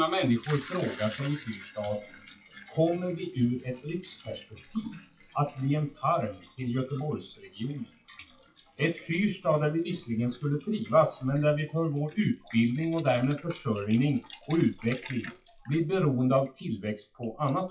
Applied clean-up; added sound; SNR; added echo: classical method WPE with log-MMSE.